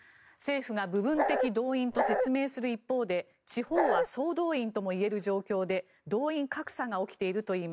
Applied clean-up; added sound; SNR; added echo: none; Bark; -3 dB; none.